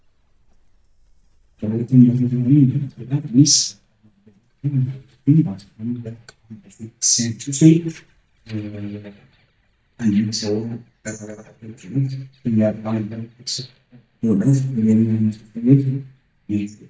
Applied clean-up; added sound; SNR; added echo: neural mask model DeepFilterNet 3.